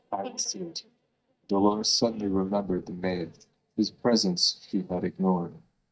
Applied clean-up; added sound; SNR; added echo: neural mask model DeepFilterNet 3.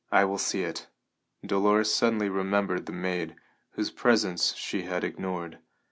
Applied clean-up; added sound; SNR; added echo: none; none; none; none.